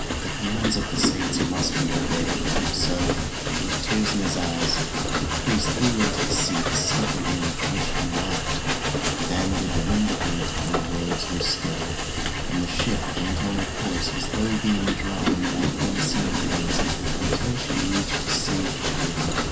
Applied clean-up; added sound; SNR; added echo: none; Train; -3 dB; reverberation time 0.5 s.